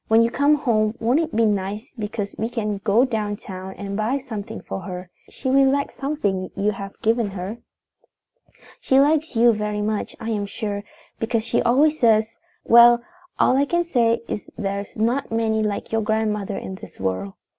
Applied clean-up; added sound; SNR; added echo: none; none; none; none.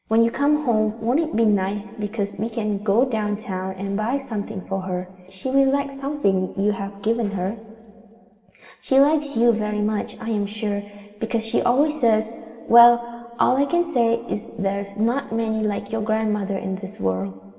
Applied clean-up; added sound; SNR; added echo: none; none; none; reverberation time 2.0 s.